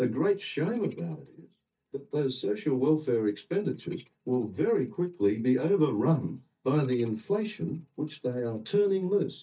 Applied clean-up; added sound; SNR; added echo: neural mask model DeepFilterNet 3.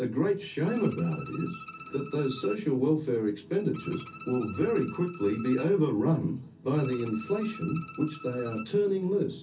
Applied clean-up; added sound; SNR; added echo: none; Bowed string instrument; 17 dB; reverberation time 0.3 s.